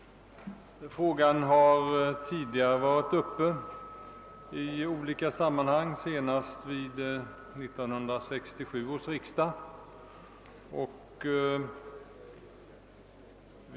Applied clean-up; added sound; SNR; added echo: none; none; none; none.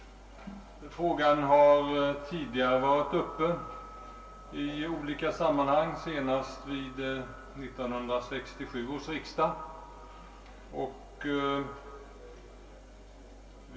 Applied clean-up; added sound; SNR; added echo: none; none; none; reverberation time 0.3 s.